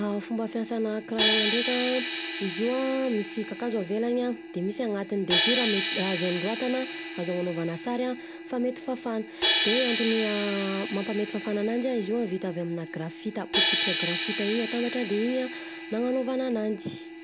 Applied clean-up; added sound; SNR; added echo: none; Crash cymbal; -4 dB; none.